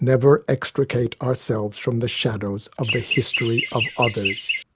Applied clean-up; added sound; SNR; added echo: none; Chirp, tweet; 1 dB; none.